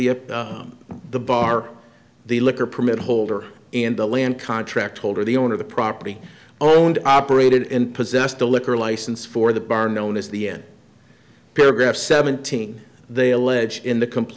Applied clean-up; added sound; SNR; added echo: none; none; none; none.